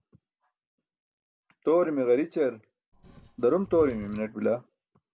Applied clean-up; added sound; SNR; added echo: none; Wood / Tools; 17 dB; none.